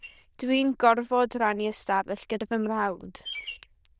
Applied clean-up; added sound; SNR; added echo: neural diffusion model UNIVERSE++.